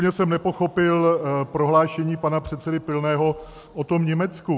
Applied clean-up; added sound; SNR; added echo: none; none; none; none.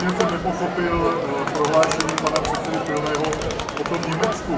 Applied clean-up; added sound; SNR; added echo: none; Crowd; 1 dB; reverberation time 0.7 s.